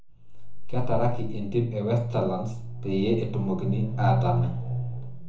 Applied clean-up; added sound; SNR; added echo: none; none; none; reverberation time 0.6 s.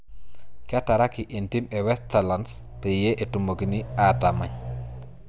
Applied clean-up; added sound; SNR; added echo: none; none; none; none.